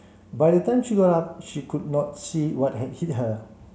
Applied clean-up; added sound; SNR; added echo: none; none; none; none.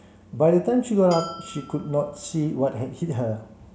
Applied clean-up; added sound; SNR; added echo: none; Bell; 17 dB; none.